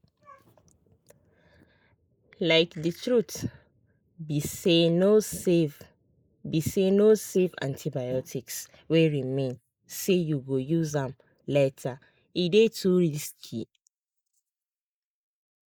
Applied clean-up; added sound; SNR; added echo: neural mask model Resemble Enhance denoiser.